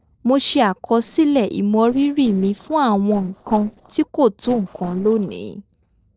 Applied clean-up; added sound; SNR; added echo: neural separator model SepFormer DNS4.